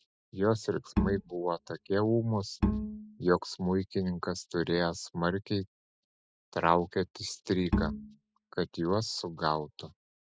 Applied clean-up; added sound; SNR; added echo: classical method spectral subtraction.